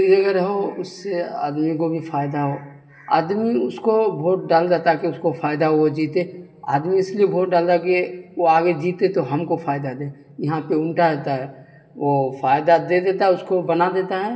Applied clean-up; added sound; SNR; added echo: none; none; none; reverberation time 1.4 s.